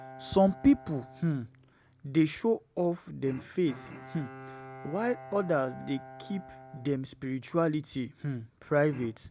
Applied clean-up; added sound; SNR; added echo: none; Bowed string instrument; 18 dB; none.